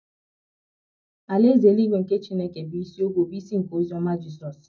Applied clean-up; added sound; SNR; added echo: none; none; none; reverberation time 0.3 s.